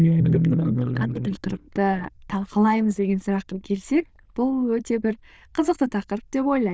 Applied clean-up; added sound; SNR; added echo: neural diffusion model UNIVERSE++.